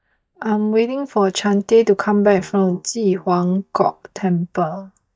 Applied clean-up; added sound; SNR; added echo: neural mask model DeepFilterNet 3.